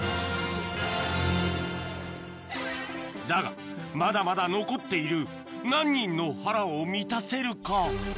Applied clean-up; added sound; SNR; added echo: none; none; none; none.